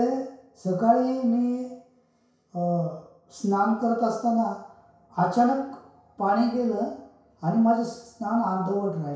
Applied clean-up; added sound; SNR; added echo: none; none; none; reverberation time 0.6 s.